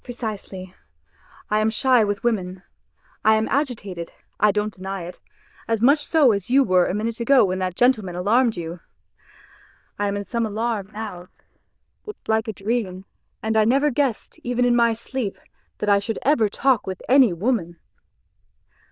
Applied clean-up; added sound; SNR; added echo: neural diffusion model UNIVERSE++.